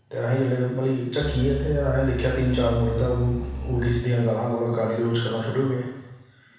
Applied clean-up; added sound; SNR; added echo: none; Engine; 6 dB; reverberation time 1.1 s.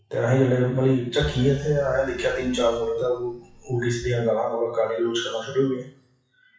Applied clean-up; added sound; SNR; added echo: classical method WPE with log-MMSE.